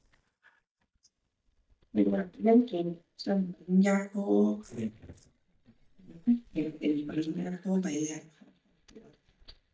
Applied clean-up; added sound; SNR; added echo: neural mask model DeepFilterNet 3.